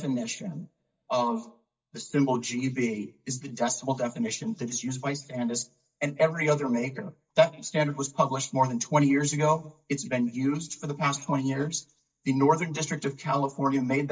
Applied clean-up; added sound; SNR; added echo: neural mask model DeepFilterNet 3.